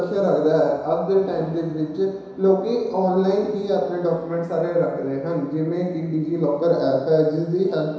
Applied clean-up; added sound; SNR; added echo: none; none; none; reverberation time 1.0 s.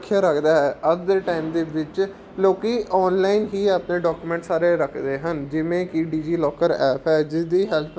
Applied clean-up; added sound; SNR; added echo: none; none; none; none.